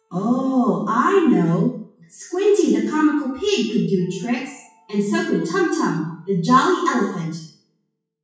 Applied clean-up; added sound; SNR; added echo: classical method WPE with log-MMSE.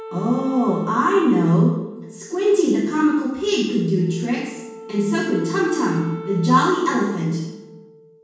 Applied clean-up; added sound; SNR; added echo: none; Wind instrument, woodwind instrument; 17 dB; reverberation time 1.2 s.